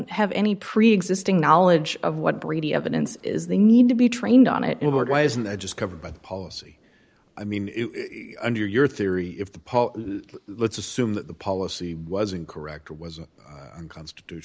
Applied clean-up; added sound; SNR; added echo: neural mask model Resemble Enhance denoiser.